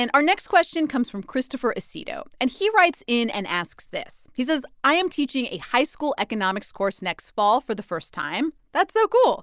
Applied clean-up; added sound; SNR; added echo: none; none; none; none.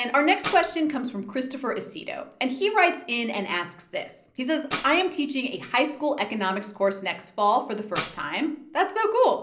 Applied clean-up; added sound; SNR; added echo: none; Tambourine; -2 dB; reverberation time 0.5 s.